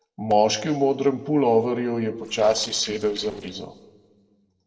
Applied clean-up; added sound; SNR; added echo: neural separator model SepFormer DNS4.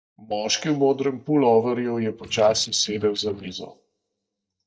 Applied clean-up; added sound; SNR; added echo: neural mask model DeepFilterNet 3.